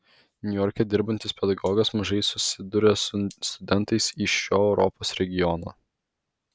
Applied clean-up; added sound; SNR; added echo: none; none; none; none.